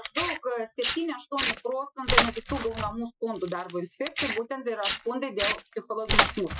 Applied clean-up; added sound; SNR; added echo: classical method Wiener filter.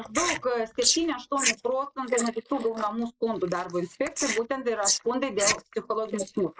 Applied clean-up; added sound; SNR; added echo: neural mask model Resemble Enhance denoiser.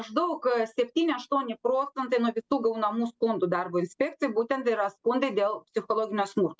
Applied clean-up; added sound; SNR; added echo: none; none; none; none.